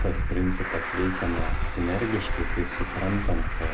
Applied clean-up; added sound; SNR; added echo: none; Traffic noise, roadway noise; -2 dB; reverberation time 0.2 s.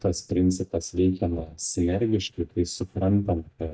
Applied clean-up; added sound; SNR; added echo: neural mask model DeepFilterNet 3.